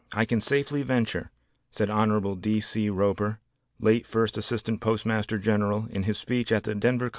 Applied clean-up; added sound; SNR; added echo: none; none; none; none.